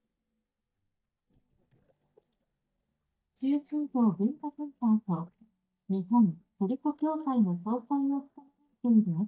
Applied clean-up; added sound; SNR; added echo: neural mask model DeepFilterNet 3.